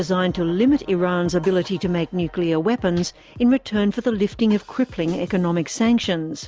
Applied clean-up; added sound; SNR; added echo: none; none; none; none.